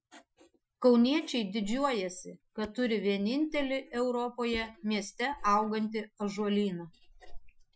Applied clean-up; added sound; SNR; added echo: classical method Wiener filter.